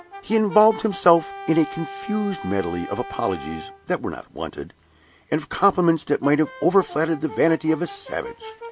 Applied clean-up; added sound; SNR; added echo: none; Brass instrument; 16 dB; none.